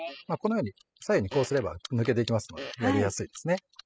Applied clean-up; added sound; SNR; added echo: classical method spectral subtraction.